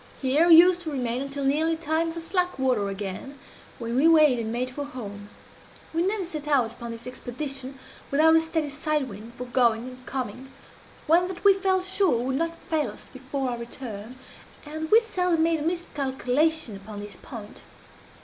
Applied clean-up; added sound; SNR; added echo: none; none; none; none.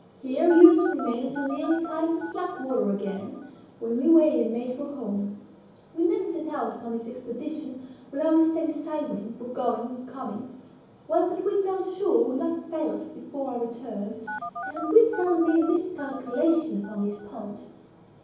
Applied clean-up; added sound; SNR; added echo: none; Telephone; 12 dB; reverberation time 0.9 s.